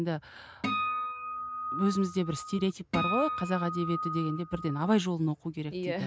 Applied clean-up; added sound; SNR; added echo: none; Acoustic guitar; 4 dB; none.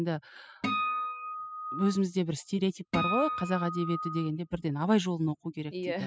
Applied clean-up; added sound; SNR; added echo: classical method spectral subtraction.